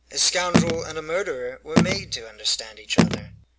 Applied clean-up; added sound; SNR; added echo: none; Telephone; -2 dB; none.